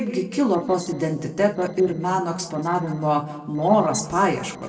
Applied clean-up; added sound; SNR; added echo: neural separator model SepFormer DNS4.